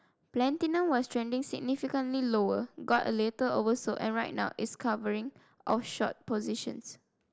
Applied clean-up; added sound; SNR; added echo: none; none; none; none.